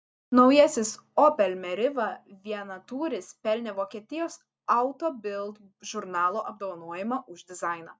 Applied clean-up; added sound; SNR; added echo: none; none; none; none.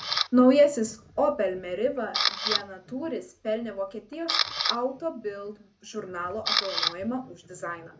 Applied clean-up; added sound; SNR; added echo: none; Camera; 5 dB; reverberation time 0.3 s.